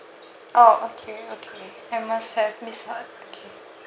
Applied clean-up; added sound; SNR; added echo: none; none; none; none.